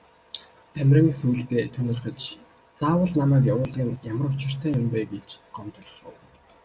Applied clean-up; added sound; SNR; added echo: none; none; none; none.